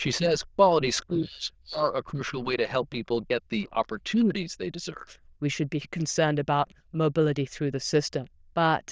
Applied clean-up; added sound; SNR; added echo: neural diffusion model UNIVERSE++.